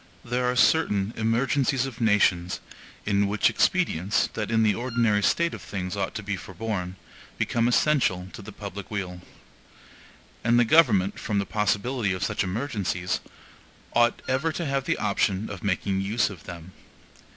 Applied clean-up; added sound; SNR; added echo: none; Wind instrument, woodwind instrument; 16 dB; none.